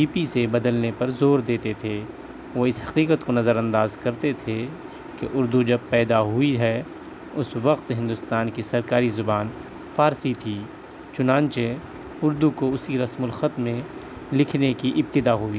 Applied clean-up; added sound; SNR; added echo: none; none; none; none.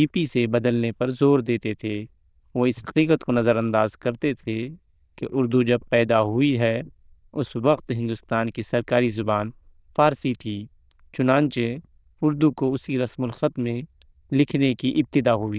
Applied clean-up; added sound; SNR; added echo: neural diffusion model UNIVERSE++.